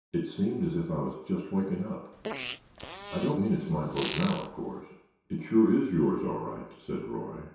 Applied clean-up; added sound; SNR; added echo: none; Fart; 9 dB; reverberation time 0.7 s.